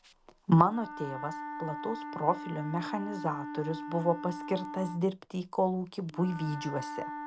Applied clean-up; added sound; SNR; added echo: none; Wind instrument, woodwind instrument; 9 dB; none.